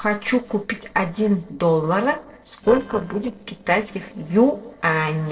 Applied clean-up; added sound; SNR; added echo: neural separator model SepFormer DNS4.